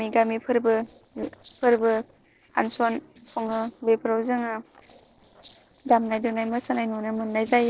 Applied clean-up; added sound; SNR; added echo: neural separator model SepFormer DNS4.